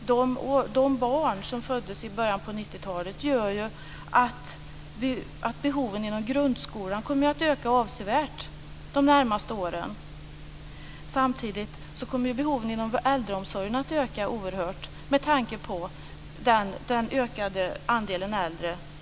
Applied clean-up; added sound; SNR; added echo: none; none; none; none.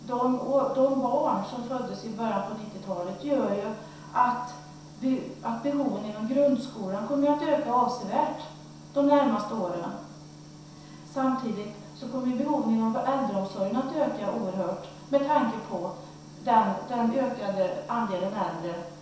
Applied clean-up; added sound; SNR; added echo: none; none; none; reverberation time 0.7 s.